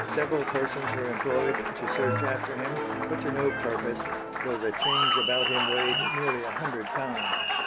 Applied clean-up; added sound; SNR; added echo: none; Applause; -2 dB; none.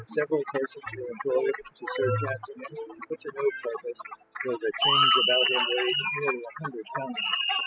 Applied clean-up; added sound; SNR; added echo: classical method spectral subtraction.